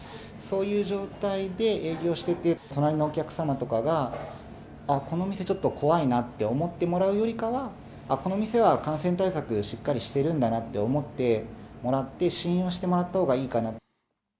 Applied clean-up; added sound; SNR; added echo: none; none; none; none.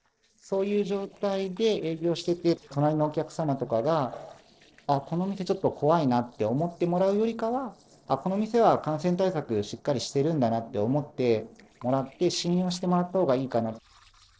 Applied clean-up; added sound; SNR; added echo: neural separator model SepFormer DNS4.